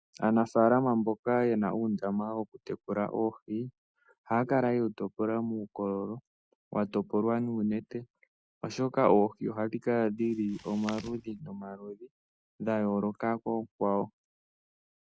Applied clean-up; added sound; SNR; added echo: none; Chewing, mastication; 18 dB; none.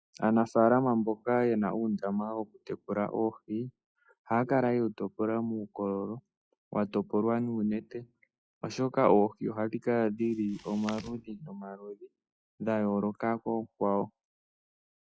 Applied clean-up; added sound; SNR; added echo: classical method log-MMSE.